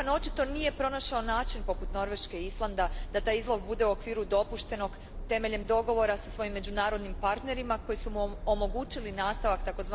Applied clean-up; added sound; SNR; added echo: none; Subway, metro, underground; 6 dB; none.